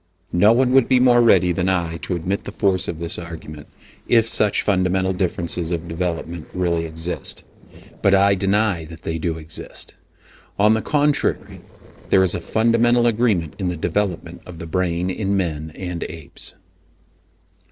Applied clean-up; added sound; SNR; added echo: neural separator model SepFormer DNS4.